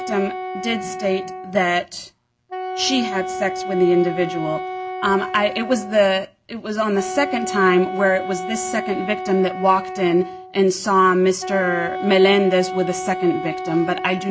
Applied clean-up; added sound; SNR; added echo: none; Wind instrument, woodwind instrument; 8 dB; none.